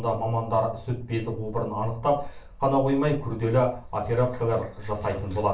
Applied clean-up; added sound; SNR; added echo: none; none; none; reverberation time 0.3 s.